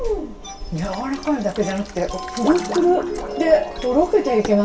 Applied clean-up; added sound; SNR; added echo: none; Sink (filling or washing); 14 dB; reverberation time 0.2 s.